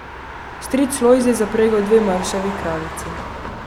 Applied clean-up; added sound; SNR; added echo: none; Motor vehicle (road); 10 dB; none.